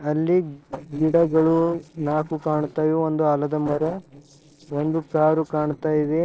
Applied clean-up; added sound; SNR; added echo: neural separator model SepFormer DNS4.